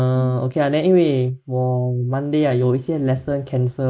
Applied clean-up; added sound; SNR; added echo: neural mask model Resemble Enhance denoiser.